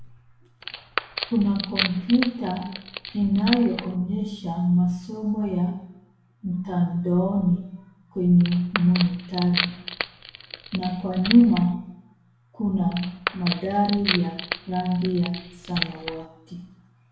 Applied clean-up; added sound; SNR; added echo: none; Wood; 8 dB; reverberation time 0.8 s.